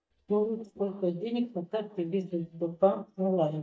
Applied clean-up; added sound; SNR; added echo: neural mask model DeepFilterNet 3.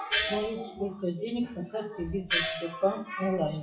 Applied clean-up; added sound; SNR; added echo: classical method WPE with log-MMSE.